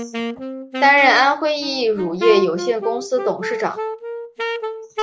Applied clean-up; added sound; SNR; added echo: none; Wind instrument, woodwind instrument; 7 dB; none.